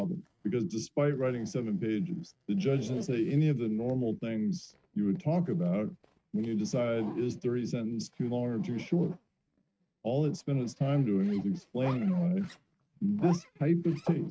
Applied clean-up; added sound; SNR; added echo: neural mask model RNNoise.